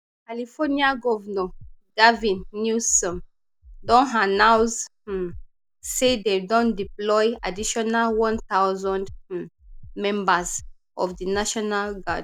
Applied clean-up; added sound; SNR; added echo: neural mask model DeepFilterNet 3.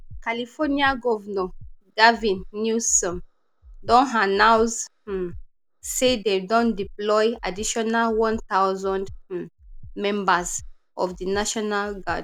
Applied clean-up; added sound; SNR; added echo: none; Breathing; 18 dB; none.